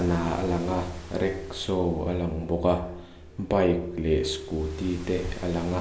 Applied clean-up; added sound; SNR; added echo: none; Waves, surf; 19 dB; none.